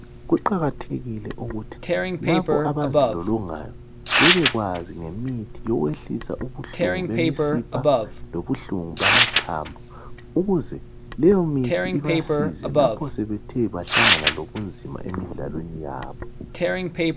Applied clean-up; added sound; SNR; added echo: none; Tearing; -2 dB; none.